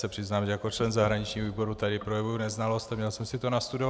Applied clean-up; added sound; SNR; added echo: none; none; none; none.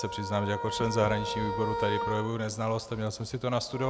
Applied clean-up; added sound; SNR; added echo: none; Wind instrument, woodwind instrument; 6 dB; none.